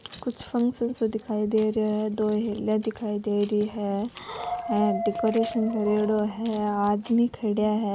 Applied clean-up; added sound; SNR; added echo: none; Dog; 8 dB; none.